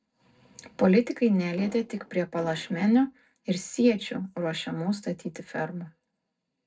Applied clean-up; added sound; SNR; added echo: neural separator model SepFormer DNS4.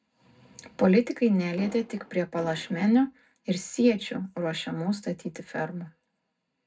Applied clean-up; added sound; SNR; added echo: none; Explosion; 17 dB; reverberation time 0.3 s.